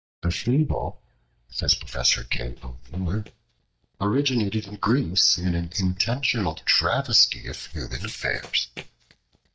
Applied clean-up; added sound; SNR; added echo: neural mask model DeepFilterNet 3.